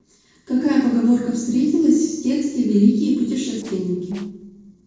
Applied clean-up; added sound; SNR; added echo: neural separator model SepFormer DNS4.